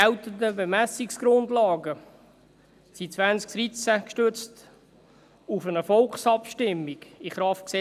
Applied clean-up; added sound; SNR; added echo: none; none; none; none.